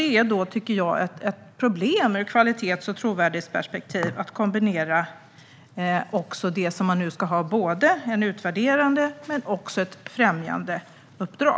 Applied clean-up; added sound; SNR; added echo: none; none; none; none.